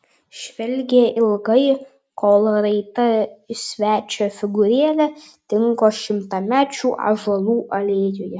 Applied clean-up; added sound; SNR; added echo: none; none; none; none.